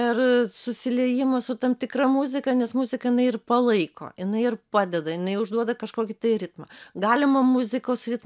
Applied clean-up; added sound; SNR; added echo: none; none; none; none.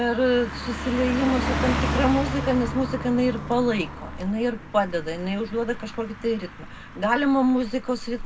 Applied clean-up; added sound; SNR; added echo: none; Car passing by; 6 dB; reverberation time 0.3 s.